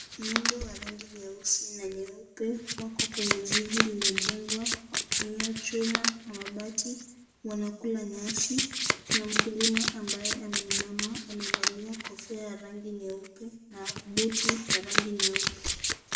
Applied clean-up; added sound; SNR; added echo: none; Domestic sounds, home sounds; -3 dB; reverberation time 0.7 s.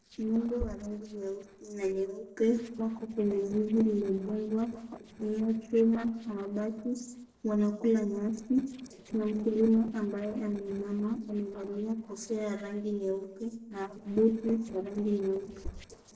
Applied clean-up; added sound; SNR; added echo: neural separator model SepFormer DNS4.